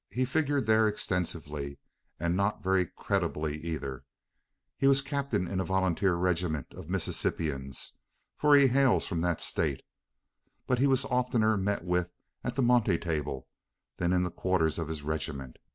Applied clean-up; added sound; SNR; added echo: none; none; none; none.